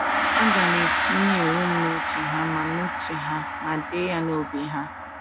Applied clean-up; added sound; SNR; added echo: none; Gong; -1 dB; none.